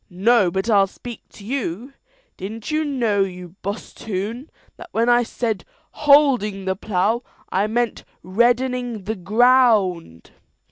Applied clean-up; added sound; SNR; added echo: none; none; none; none.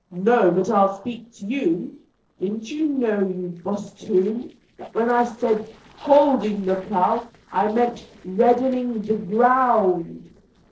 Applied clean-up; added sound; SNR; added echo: neural separator model SepFormer DNS4.